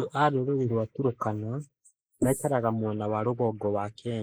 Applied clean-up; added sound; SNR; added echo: neural mask model Resemble Enhance denoiser.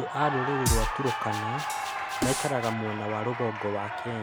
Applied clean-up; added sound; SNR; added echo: none; Cheering + Drum kit; 0 dB; none.